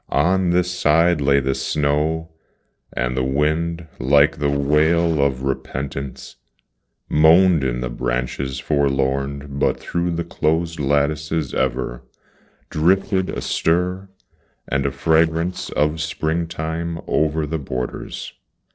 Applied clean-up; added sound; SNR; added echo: neural separator model SepFormer DNS4.